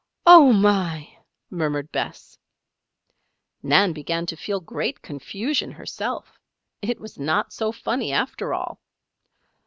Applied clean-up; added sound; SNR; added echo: none; none; none; none.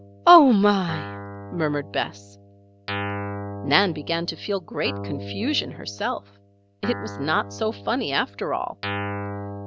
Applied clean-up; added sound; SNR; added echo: none; Guitar; 10 dB; none.